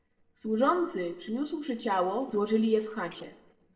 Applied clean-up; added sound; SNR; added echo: neural separator model SepFormer DNS4.